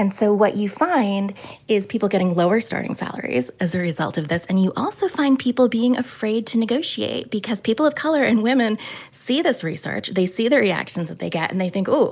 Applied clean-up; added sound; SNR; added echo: none; none; none; none.